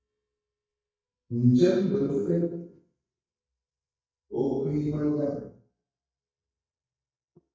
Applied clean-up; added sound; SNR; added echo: neural mask model DeepFilterNet 3.